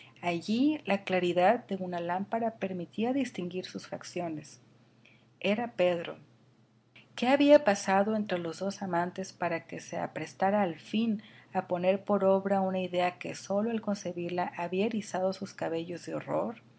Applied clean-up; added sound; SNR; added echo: none; none; none; none.